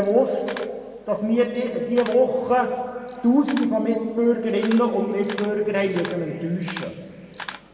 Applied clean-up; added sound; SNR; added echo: none; Camera; 18 dB; reverberation time 2.0 s.